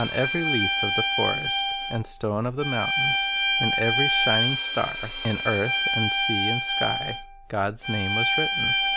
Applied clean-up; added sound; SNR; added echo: none; Bowed string instrument; -4 dB; none.